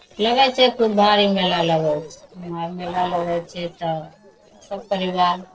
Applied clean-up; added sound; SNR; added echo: neural separator model SepFormer DNS4.